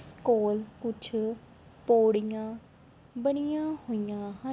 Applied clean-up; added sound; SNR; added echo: none; none; none; none.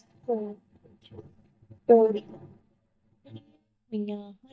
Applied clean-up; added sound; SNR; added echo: neural mask model DeepFilterNet 3.